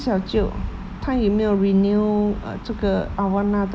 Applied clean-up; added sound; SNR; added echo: none; none; none; none.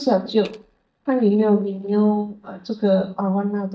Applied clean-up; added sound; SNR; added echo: neural mask model DeepFilterNet 3.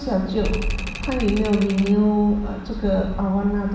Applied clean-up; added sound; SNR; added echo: none; Typewriter; 15 dB; reverberation time 0.6 s.